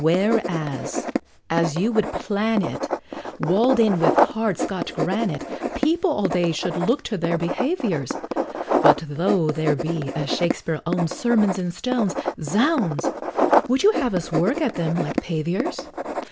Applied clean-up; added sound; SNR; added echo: none; Writing; 3 dB; none.